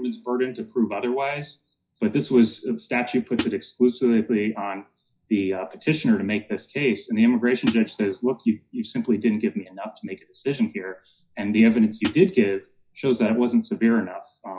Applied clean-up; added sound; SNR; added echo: classical method WPE with log-MMSE.